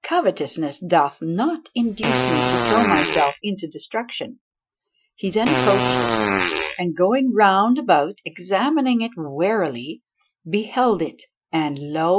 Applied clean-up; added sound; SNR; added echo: classical method Wiener filter.